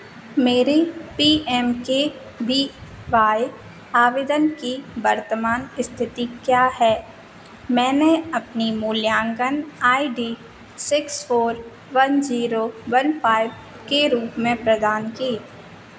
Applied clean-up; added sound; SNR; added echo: none; none; none; none.